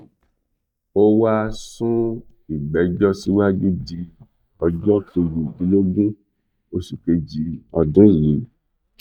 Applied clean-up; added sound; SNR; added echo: neural mask model DeepFilterNet 3.